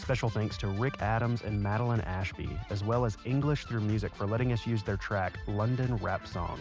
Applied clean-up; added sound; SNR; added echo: none; none; none; none.